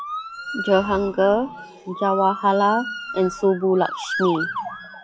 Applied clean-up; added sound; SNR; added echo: classical method log-MMSE.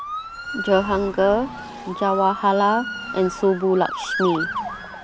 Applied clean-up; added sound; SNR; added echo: none; Motor vehicle (road) / Siren; 8 dB; none.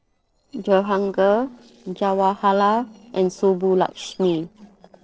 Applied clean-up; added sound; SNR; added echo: neural separator model SepFormer DNS4.